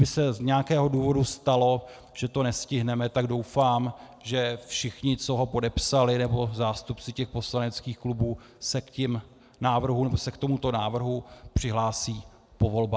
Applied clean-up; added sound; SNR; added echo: none; none; none; none.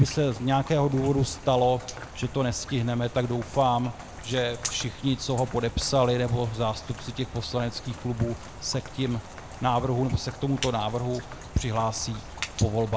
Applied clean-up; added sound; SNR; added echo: none; Rain; 13 dB; none.